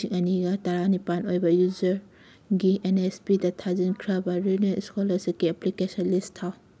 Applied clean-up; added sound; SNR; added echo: none; none; none; none.